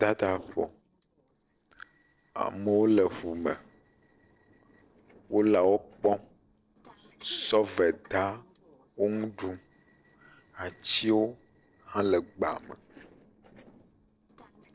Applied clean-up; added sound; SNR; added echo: neural separator model SepFormer DNS4.